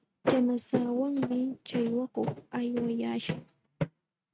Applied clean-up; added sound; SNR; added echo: neural mask model RNNoise.